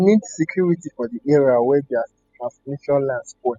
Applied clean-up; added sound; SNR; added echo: classical method spectral subtraction.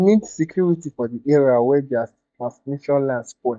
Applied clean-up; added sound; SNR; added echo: neural mask model DeepFilterNet 3.